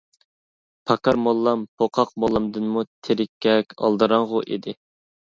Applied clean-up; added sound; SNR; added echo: none; none; none; none.